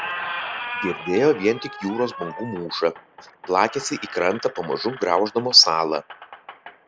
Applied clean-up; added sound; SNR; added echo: none; Squeak; 12 dB; none.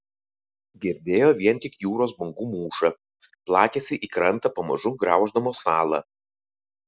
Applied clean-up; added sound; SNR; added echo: none; none; none; none.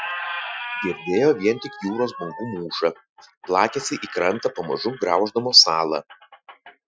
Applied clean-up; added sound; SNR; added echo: classical method Wiener filter.